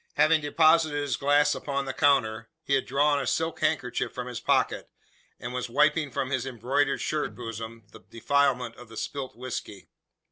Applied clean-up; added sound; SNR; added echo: neural separator model SepFormer DNS4.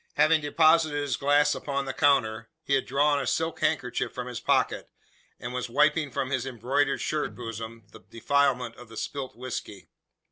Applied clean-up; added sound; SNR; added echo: none; Electric guitar; 20 dB; none.